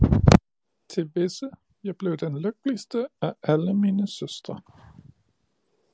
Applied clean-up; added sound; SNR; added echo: none; none; none; none.